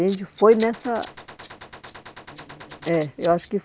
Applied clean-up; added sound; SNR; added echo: none; Scissors + Gunshot, gunfire; 14 dB; none.